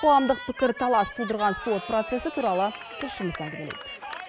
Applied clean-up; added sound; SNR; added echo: none; Cheering; 11 dB; none.